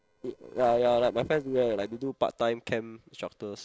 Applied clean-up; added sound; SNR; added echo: neural separator model SepFormer DNS4.